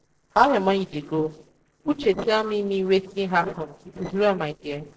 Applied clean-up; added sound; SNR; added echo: neural separator model SepFormer DNS4.